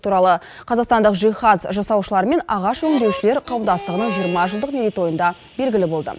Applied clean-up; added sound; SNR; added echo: none; Harmonica; 11 dB; none.